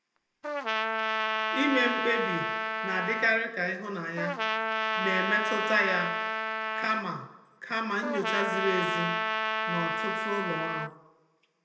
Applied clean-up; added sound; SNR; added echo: none; Trumpet; -1 dB; reverberation time 0.9 s.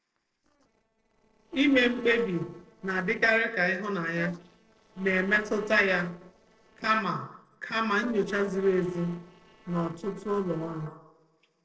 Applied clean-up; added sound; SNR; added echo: neural separator model SepFormer DNS4.